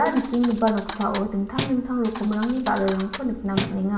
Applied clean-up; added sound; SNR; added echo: none; Thump, thud; 9 dB; reverberation time 0.7 s.